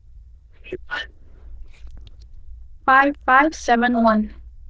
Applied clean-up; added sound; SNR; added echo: neural diffusion model UNIVERSE++.